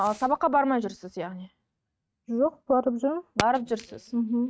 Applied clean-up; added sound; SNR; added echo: neural mask model RNNoise.